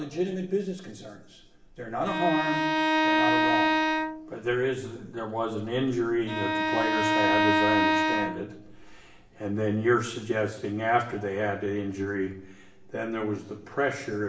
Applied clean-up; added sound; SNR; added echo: none; Bowed string instrument; -3 dB; reverberation time 0.8 s.